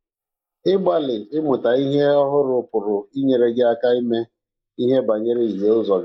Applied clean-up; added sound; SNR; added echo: neural mask model Resemble Enhance denoiser.